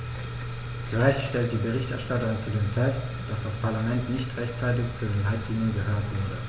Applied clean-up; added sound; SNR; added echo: none; none; none; none.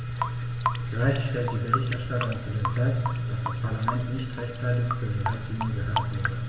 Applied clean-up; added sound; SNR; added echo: none; Drip / Sink (filling or washing) / Water tap, faucet; 7 dB; reverberation time 2.8 s.